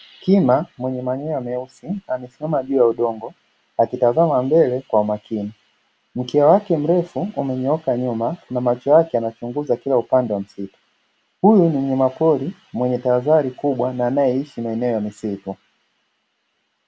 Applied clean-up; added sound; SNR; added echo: none; none; none; none.